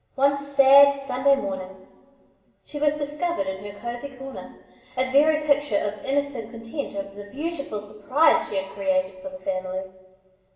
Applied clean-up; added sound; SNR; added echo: none; none; none; reverberation time 2.5 s.